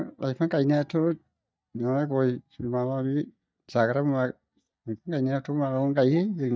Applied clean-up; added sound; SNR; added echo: neural mask model DeepFilterNet 3.